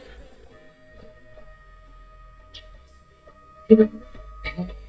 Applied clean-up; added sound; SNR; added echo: neural mask model DeepFilterNet 3.